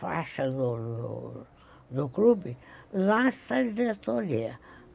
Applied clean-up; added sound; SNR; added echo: none; none; none; none.